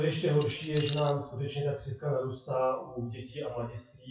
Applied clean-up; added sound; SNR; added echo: classical method WPE with log-MMSE.